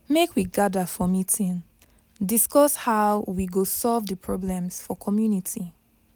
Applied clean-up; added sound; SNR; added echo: none; none; none; none.